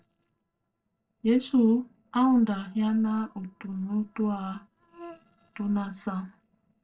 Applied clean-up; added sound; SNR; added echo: neural separator model SepFormer DNS4.